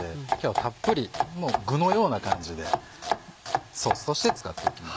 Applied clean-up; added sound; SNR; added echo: none; none; none; none.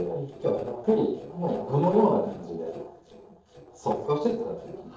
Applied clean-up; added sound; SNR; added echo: neural separator model SepFormer DNS4.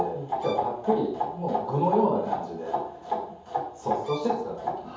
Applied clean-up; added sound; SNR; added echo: none; Bowed string instrument; 18 dB; reverberation time 0.7 s.